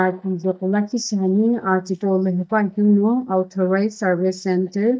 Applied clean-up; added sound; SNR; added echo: neural mask model DeepFilterNet 3.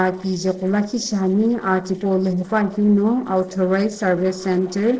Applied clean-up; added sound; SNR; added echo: neural separator model SepFormer DNS4.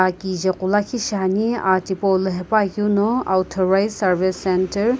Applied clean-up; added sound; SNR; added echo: none; none; none; none.